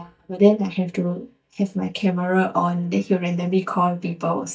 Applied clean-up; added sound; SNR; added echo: neural mask model DeepFilterNet 3.